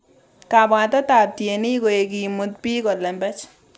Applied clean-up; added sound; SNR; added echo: none; none; none; none.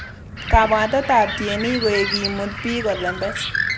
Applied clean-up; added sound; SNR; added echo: none; Bird; 4 dB; none.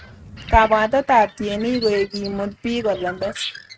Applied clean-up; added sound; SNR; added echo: neural mask model RNNoise.